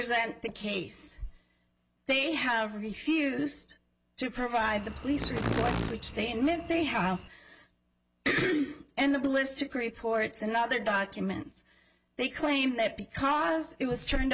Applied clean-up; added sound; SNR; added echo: none; Insect; 5 dB; none.